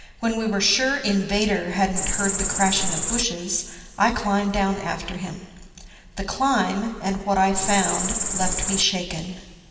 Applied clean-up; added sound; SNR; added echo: none; Cricket; 0 dB; reverberation time 2.1 s.